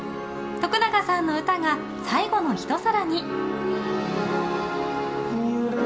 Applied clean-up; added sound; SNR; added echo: none; none; none; none.